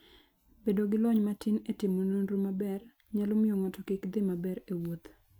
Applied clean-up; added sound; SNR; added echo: none; none; none; none.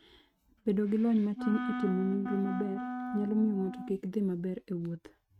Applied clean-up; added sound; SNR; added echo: neural mask model RNNoise.